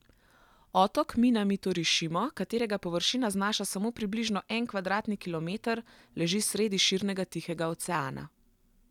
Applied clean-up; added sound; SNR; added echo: none; none; none; none.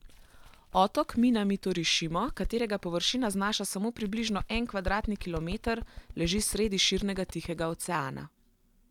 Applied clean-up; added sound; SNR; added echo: none; Bird; 12 dB; none.